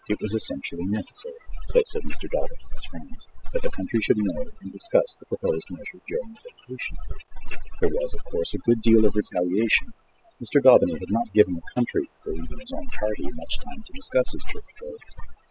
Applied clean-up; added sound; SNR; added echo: classical method spectral subtraction.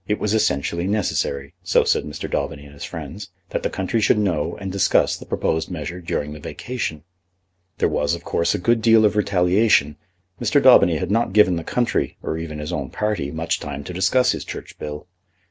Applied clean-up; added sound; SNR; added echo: none; none; none; none.